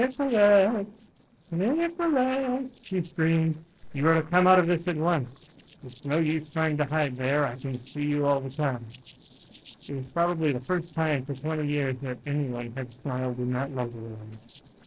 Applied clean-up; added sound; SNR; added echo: neural separator model SepFormer DNS4.